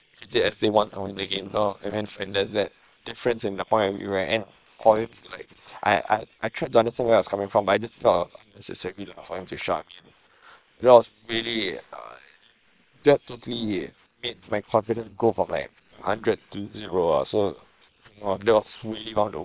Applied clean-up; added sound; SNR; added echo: neural separator model SepFormer WHAM!.